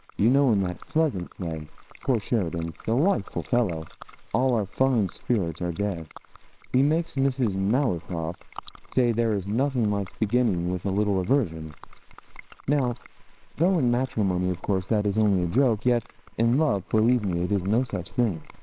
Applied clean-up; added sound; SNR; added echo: neural separator model SepFormer WHAMR!.